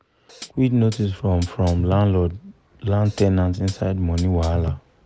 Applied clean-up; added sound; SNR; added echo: none; Hi-hat; 15 dB; none.